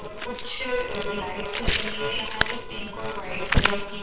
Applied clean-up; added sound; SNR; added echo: neural separator model SepFormer WHAMR!.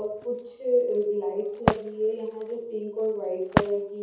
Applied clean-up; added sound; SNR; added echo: none; Wood; 4 dB; reverberation time 0.7 s.